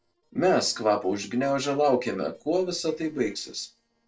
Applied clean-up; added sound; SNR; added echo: neural separator model SepFormer DNS4.